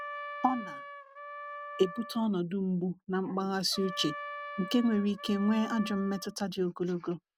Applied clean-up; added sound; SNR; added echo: none; Trumpet; 12 dB; none.